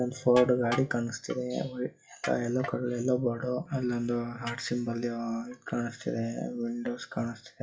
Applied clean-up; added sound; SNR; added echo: classical method WPE with log-MMSE.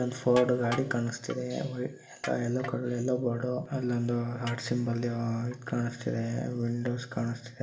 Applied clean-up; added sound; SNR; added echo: none; Crushing; 17 dB; reverberation time 1.0 s.